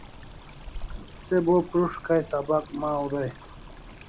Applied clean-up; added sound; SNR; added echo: none; Stream + Boat, Water vehicle; 14 dB; none.